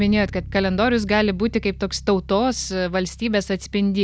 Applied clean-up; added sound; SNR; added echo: none; Bass guitar; 15 dB; none.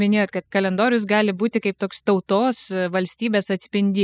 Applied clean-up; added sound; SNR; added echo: classical method spectral subtraction.